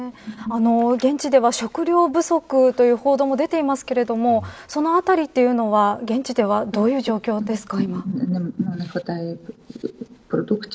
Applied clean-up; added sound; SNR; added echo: none; none; none; none.